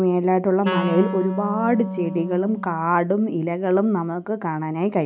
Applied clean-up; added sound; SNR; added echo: none; Wind instrument, woodwind instrument; 7 dB; none.